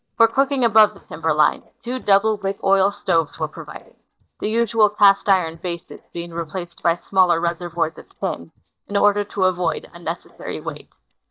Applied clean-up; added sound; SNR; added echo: neural mask model DeepFilterNet 3.